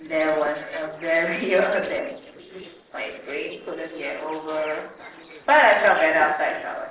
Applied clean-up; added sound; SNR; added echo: neural separator model SepFormer DNS4.